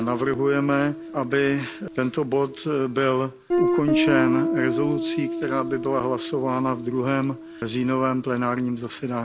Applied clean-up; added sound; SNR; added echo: none; Guitar; 4 dB; none.